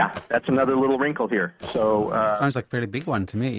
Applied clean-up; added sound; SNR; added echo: neural mask model RNNoise.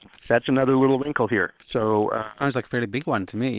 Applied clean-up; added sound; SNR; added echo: neural separator model SepFormer WHAM!.